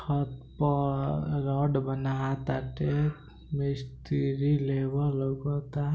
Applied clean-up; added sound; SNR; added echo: none; none; none; none.